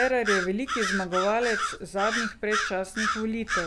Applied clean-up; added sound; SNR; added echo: none; Bird vocalization, bird call, bird song; 2 dB; none.